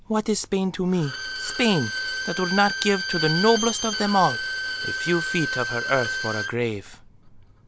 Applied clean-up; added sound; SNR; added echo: none; Bowed string instrument; 5 dB; none.